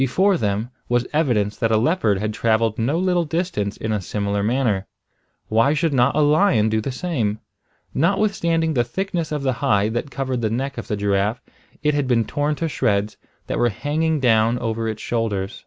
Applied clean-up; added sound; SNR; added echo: none; none; none; none.